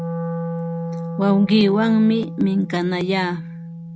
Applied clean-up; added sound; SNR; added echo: none; Wind instrument, woodwind instrument; 8 dB; none.